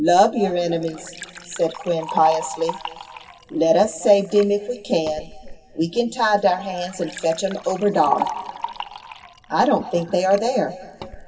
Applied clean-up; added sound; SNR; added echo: none; Liquid; 13 dB; reverberation time 2.4 s.